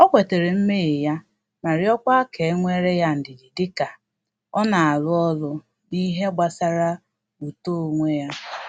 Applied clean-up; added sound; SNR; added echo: none; none; none; none.